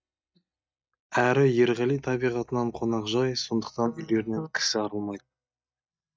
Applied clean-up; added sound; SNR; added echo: neural mask model DeepFilterNet 3.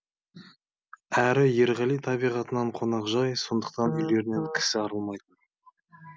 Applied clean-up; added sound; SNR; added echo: none; none; none; none.